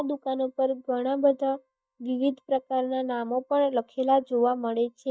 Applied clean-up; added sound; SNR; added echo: neural mask model DeepFilterNet 3.